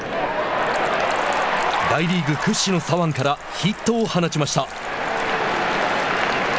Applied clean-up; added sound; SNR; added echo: none; Sink (filling or washing); 20 dB; none.